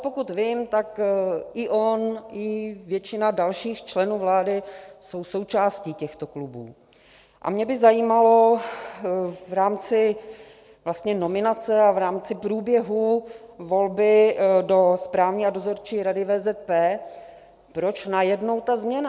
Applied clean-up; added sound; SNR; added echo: none; none; none; none.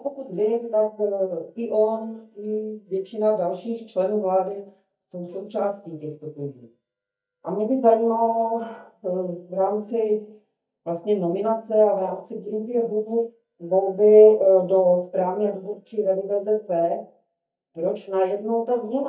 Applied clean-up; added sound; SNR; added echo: neural mask model DeepFilterNet 3.